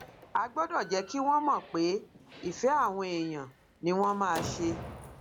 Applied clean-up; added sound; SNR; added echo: none; Slam; 14 dB; none.